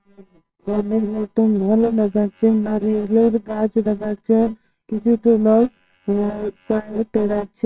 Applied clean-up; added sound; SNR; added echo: neural separator model SepFormer WHAMR!.